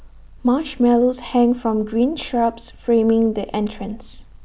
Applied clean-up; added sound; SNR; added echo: none; none; none; none.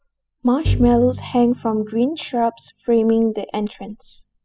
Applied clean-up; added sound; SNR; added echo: classical method spectral subtraction.